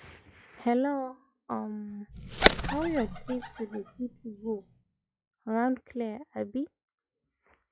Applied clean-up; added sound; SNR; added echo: classical method log-MMSE.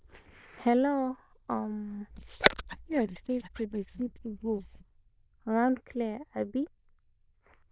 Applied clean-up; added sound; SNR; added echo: neural diffusion model UNIVERSE++.